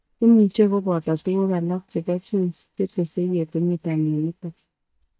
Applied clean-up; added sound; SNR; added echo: neural mask model DeepFilterNet 3.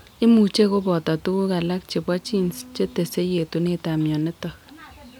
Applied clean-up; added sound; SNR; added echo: none; none; none; none.